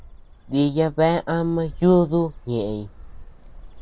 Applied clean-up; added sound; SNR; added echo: none; Bird; 17 dB; none.